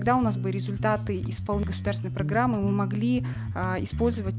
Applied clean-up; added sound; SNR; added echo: none; Bass guitar; 3 dB; none.